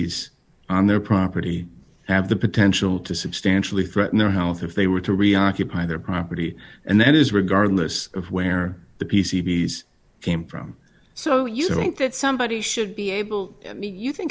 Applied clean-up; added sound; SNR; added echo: none; none; none; none.